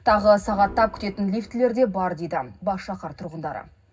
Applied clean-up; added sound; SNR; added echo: none; Organ; 19 dB; reverberation time 0.4 s.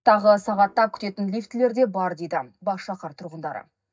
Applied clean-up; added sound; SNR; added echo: neural mask model DeepFilterNet 3.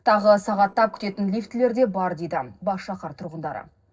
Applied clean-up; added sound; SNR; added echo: neural separator model SepFormer DNS4.